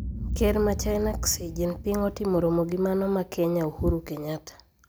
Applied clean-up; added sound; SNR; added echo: none; Boom; 9 dB; none.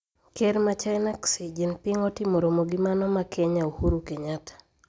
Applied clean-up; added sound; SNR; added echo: none; none; none; none.